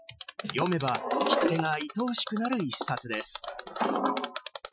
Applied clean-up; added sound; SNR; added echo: classical method Wiener filter.